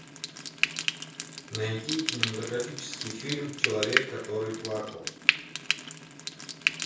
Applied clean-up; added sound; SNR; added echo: none; Frying (food); -3 dB; reverberation time 0.6 s.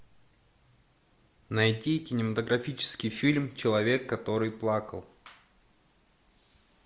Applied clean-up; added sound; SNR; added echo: none; none; none; none.